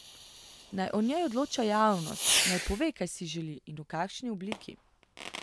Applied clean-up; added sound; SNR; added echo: none; Fireworks; 4 dB; none.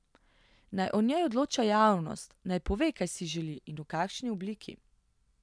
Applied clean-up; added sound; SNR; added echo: none; none; none; none.